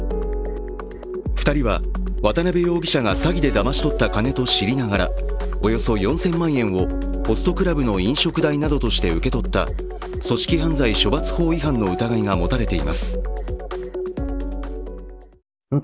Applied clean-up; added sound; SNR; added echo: none; none; none; none.